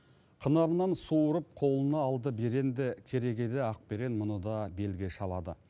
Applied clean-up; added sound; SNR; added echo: none; none; none; none.